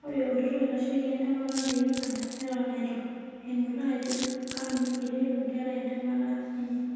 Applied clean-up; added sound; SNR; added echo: none; Coin (dropping); 10 dB; reverberation time 2.1 s.